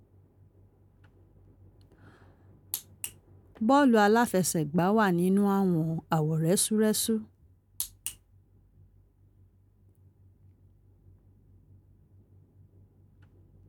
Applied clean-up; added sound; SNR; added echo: none; none; none; none.